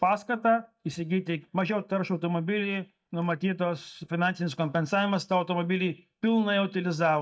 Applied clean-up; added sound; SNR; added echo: neural mask model DeepFilterNet 3.